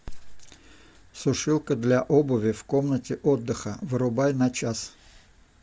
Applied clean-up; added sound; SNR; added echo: none; none; none; none.